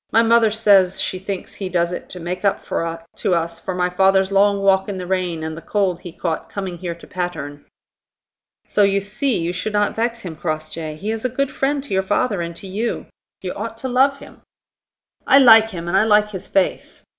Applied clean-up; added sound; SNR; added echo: none; none; none; none.